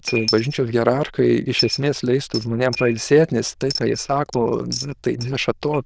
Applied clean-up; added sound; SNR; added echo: neural diffusion model UNIVERSE++.